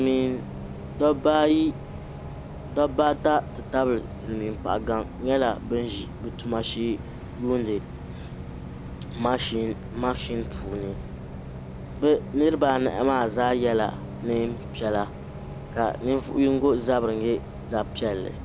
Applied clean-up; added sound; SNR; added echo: none; Bus; 10 dB; none.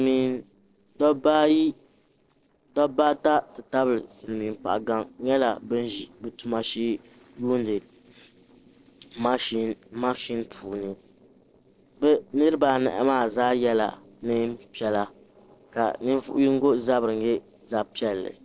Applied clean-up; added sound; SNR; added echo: neural separator model SepFormer DNS4.